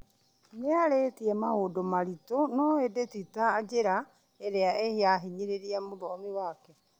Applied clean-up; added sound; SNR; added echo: none; none; none; none.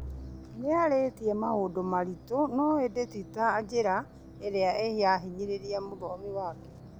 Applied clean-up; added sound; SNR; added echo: none; Musical instrument; 16 dB; none.